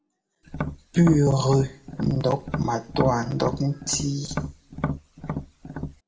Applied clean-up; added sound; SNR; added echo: none; Tap; 7 dB; reverberation time 0.5 s.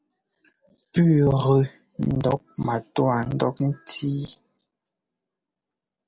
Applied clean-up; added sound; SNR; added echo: none; none; none; none.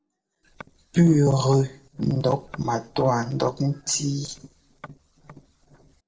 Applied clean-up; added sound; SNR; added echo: neural separator model SepFormer DNS4.